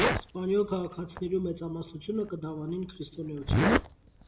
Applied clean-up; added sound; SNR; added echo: none; Zipper (clothing); -1 dB; reverberation time 0.7 s.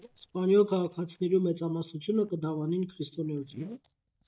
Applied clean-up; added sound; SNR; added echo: neural mask model DeepFilterNet 3.